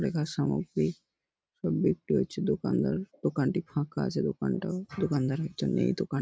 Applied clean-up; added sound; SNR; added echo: none; none; none; none.